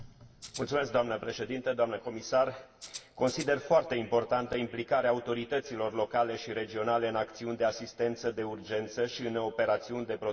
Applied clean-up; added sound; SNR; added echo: none; Rattle (instrument); 16 dB; reverberation time 2.1 s.